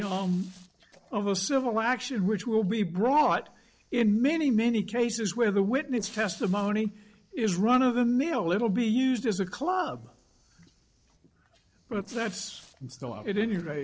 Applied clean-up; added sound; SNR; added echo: neural separator model SepFormer DNS4.